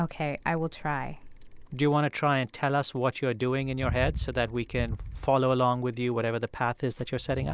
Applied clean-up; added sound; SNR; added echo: none; Bicycle; 12 dB; none.